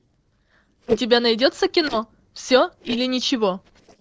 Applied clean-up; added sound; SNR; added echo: neural separator model SepFormer DNS4.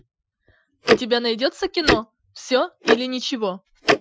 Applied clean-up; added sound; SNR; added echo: classical method Wiener filter.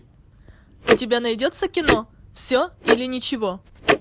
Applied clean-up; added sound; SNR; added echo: none; Tick-tock; 0 dB; none.